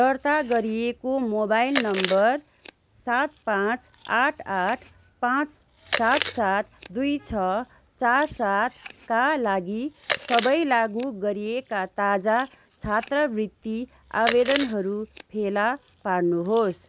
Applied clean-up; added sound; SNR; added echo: none; Chewing, mastication; 11 dB; none.